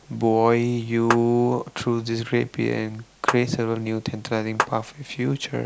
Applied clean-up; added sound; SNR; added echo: none; Clapping; 4 dB; none.